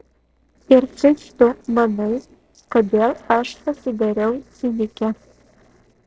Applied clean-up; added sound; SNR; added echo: neural separator model SepFormer DNS4.